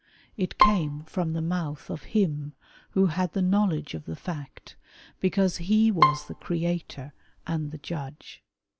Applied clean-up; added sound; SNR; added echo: none; Bowed string instrument; 2 dB; none.